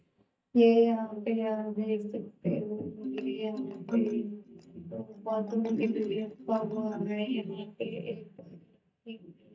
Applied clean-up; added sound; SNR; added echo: neural mask model DeepFilterNet 3.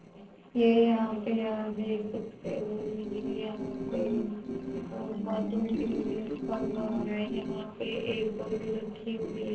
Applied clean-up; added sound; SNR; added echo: neural separator model SepFormer DNS4.